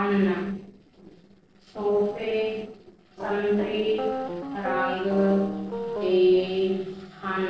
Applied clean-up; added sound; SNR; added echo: neural separator model SepFormer DNS4.